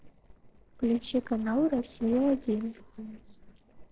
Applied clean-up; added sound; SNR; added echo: neural separator model SepFormer DNS4.